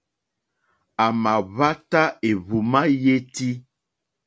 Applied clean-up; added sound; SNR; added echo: none; none; none; none.